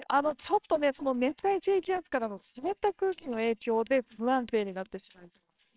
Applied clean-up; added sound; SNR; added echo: neural separator model SepFormer WHAMR!.